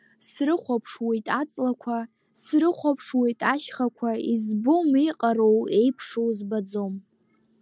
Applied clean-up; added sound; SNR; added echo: none; none; none; none.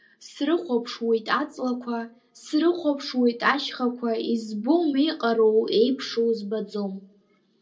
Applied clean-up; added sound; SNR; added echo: none; none; none; reverberation time 0.2 s.